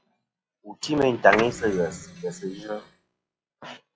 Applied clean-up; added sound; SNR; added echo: classical method log-MMSE.